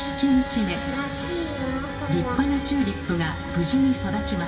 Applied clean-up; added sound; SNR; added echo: none; Bowed string instrument; 10 dB; reverberation time 1.7 s.